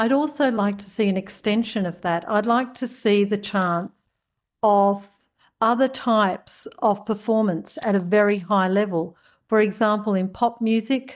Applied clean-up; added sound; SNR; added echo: neural mask model DeepFilterNet 3.